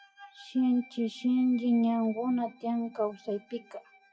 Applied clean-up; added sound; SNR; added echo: classical method WPE with log-MMSE.